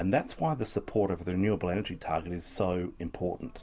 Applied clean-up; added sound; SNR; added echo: none; none; none; none.